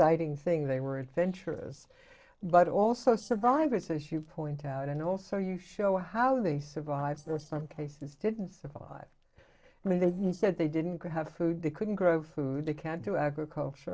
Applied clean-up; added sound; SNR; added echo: neural separator model SepFormer DNS4.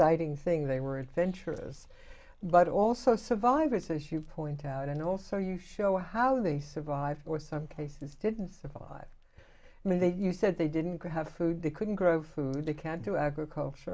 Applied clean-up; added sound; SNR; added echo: none; none; none; none.